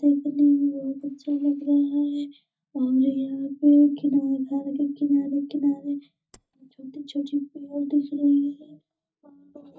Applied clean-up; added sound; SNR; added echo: neural mask model DeepFilterNet 3.